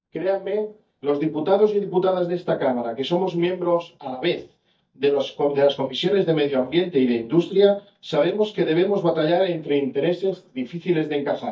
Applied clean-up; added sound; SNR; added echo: neural mask model DeepFilterNet 3.